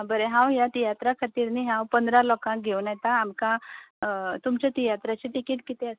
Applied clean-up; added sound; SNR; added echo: none; none; none; none.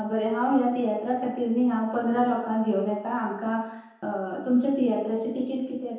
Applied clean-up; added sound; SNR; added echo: none; none; none; reverberation time 1.0 s.